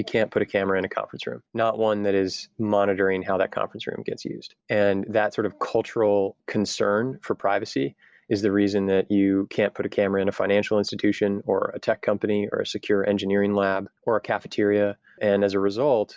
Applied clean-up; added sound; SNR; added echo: none; none; none; none.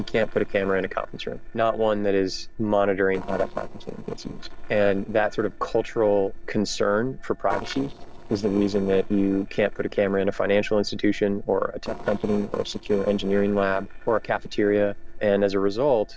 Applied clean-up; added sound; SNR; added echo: neural separator model SepFormer DNS4.